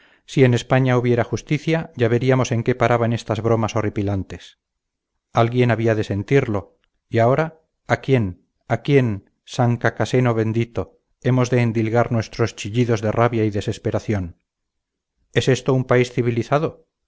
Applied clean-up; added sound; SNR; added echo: none; none; none; none.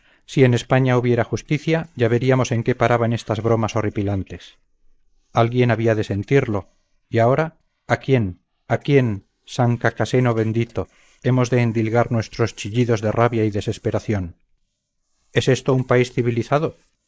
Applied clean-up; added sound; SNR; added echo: neural mask model Resemble Enhance denoiser.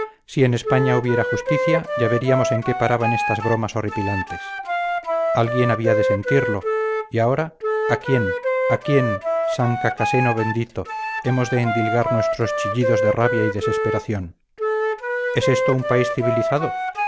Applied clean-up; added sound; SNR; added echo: none; Wind instrument, woodwind instrument; 1 dB; none.